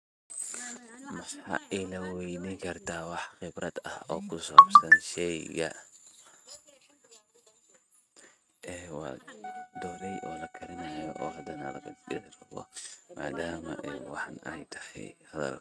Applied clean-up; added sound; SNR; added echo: neural mask model RNNoise.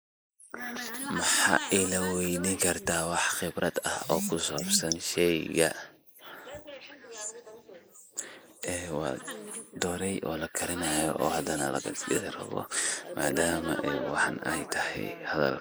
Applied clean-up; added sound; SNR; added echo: neural mask model Resemble Enhance denoiser.